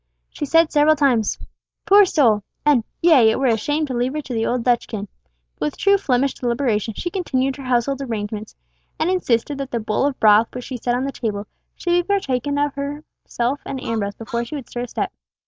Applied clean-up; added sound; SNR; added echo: neural mask model Resemble Enhance denoiser.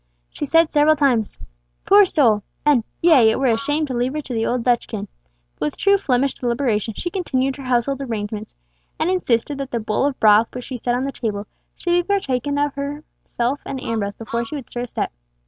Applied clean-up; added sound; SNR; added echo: none; Truck; 19 dB; none.